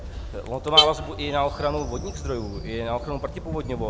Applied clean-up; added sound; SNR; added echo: none; Alarm / Car + Train; 1 dB; none.